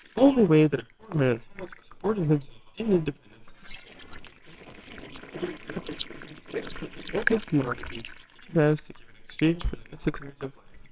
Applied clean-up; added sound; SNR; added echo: neural separator model SepFormer WHAMR!.